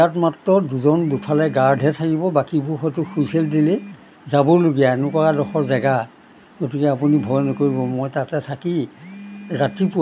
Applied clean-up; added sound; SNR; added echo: none; none; none; none.